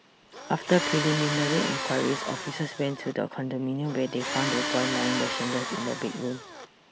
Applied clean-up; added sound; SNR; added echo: none; Tools; 3 dB; none.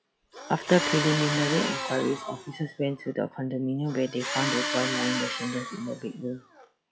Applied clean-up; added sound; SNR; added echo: classical method log-MMSE.